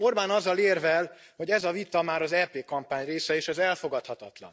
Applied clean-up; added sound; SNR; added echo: none; none; none; none.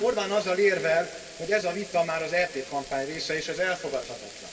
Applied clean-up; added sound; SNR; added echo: none; Frying (food); 17 dB; reverberation time 2.6 s.